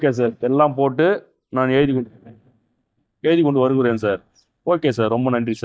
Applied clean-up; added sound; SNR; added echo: neural mask model DeepFilterNet 3.